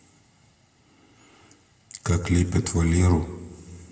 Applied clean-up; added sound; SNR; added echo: none; none; none; reverberation time 2.4 s.